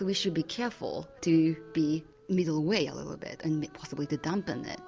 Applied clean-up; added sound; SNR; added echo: none; none; none; none.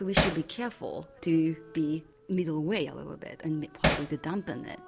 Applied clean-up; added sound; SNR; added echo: none; Hammer; -3 dB; none.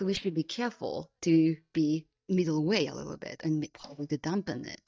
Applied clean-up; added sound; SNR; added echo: neural mask model DeepFilterNet 3.